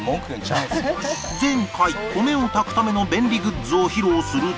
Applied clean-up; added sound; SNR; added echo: none; none; none; none.